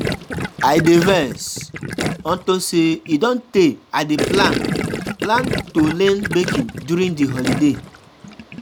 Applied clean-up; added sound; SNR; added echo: none; Gurgling; 6 dB; none.